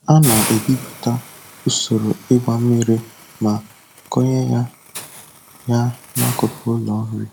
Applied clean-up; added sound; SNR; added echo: none; Hiss; 11 dB; none.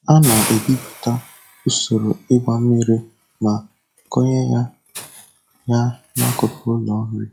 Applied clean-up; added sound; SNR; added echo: classical method log-MMSE.